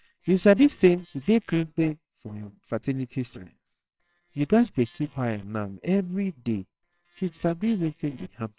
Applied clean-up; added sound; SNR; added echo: neural separator model SepFormer WHAMR!.